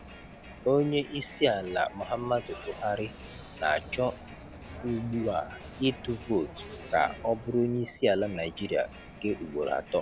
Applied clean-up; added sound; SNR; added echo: none; Crowd; 15 dB; none.